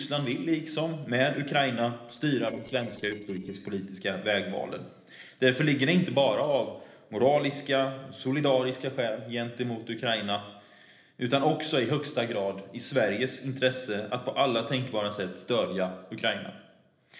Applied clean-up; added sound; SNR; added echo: neural separator model SepFormer DNS4.